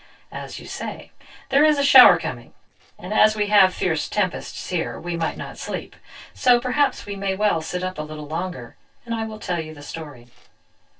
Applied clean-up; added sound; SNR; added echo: neural separator model SepFormer DNS4.